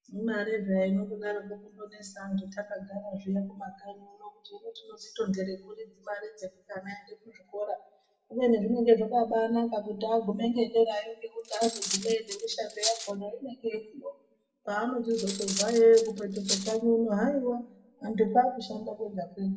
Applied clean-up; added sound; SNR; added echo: none; Cutlery, silverware; 6 dB; reverberation time 0.5 s.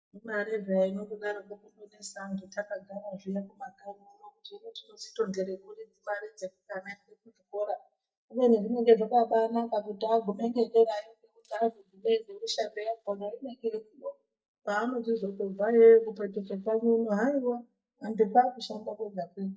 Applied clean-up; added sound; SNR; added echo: neural mask model DeepFilterNet 3.